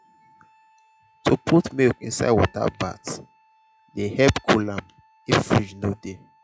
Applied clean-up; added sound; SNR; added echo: classical method log-MMSE.